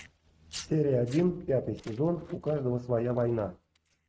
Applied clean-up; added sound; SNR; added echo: neural mask model RNNoise.